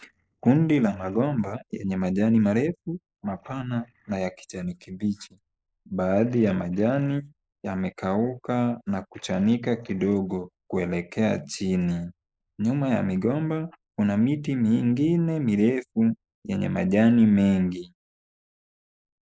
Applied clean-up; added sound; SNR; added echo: neural mask model Resemble Enhance denoiser.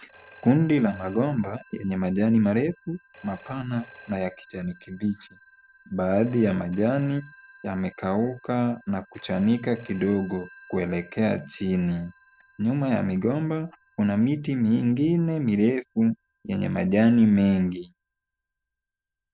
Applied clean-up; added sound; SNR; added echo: none; Telephone; 18 dB; none.